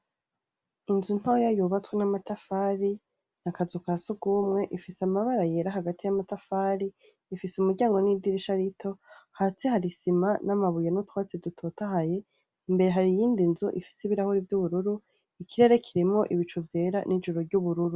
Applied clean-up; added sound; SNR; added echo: none; none; none; none.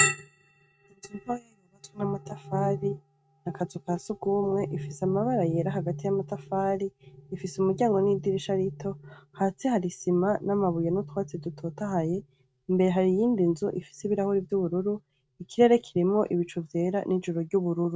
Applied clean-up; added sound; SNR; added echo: neural mask model RNNoise.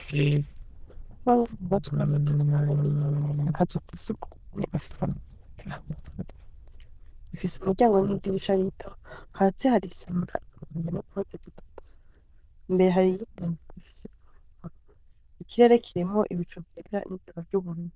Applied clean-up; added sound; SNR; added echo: neural diffusion model UNIVERSE++.